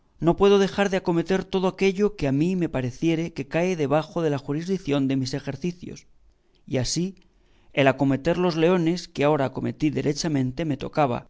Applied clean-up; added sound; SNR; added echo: none; none; none; none.